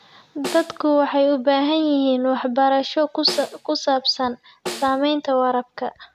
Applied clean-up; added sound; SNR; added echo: none; Snare drum; 16 dB; none.